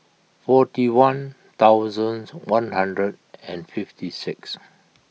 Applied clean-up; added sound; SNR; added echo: none; none; none; none.